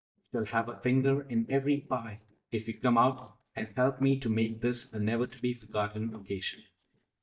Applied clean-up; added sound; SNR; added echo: neural mask model DeepFilterNet 3.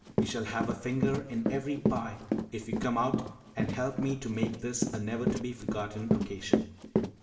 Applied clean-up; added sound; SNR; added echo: none; Run; -1 dB; reverberation time 0.8 s.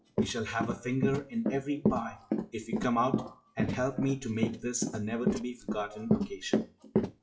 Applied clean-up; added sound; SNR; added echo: classical method WPE with log-MMSE.